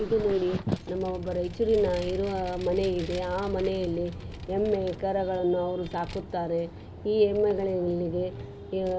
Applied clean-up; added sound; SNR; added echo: none; Vehicle; 13 dB; none.